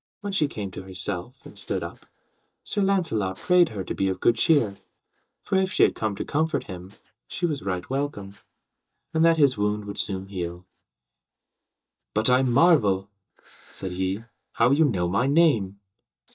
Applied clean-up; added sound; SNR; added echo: neural mask model DeepFilterNet 3.